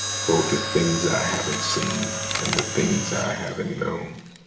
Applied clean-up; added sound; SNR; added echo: none; Mechanisms; 3 dB; reverberation time 1.0 s.